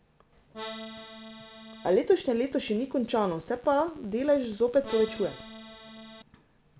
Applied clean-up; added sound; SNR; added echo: none; Accordion; 13 dB; none.